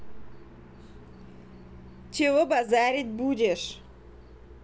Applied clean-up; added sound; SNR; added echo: none; none; none; none.